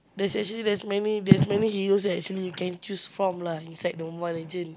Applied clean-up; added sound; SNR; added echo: none; none; none; none.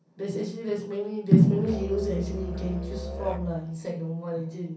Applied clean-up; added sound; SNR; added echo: none; Musical instrument; 9 dB; reverberation time 0.6 s.